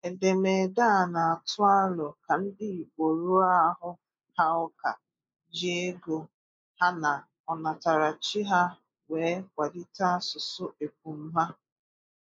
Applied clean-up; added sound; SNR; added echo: neural mask model Resemble Enhance denoiser.